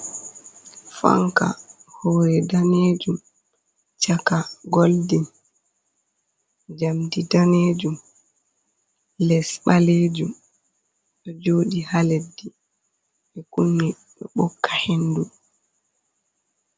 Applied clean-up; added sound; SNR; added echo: none; none; none; none.